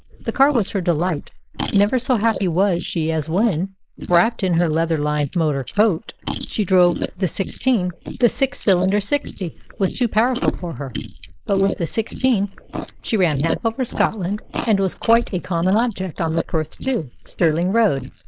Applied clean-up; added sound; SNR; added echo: neural mask model Resemble Enhance denoiser.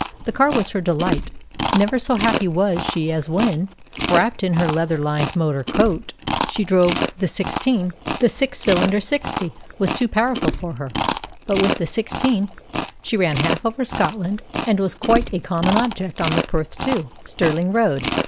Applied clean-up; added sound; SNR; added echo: none; Chewing, mastication; 6 dB; none.